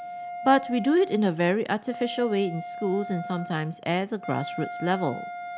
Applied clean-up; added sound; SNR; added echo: none; Wind instrument, woodwind instrument; 11 dB; none.